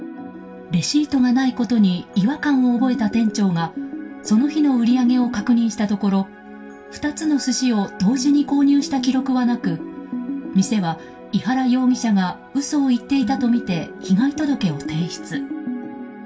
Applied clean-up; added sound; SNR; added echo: none; none; none; reverberation time 0.2 s.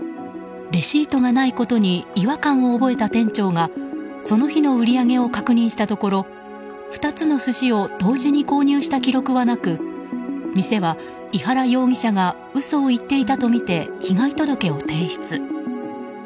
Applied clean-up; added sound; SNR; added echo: none; none; none; none.